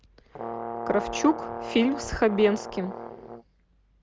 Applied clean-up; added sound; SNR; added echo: none; Brass instrument; 8 dB; none.